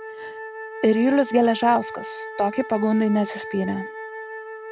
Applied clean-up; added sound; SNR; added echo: none; Wind instrument, woodwind instrument; 12 dB; none.